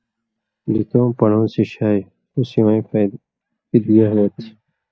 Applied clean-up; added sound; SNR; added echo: neural mask model DeepFilterNet 3.